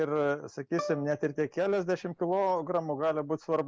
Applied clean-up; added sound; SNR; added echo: none; Bowed string instrument; 15 dB; none.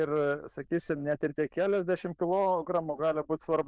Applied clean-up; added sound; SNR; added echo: neural diffusion model UNIVERSE++.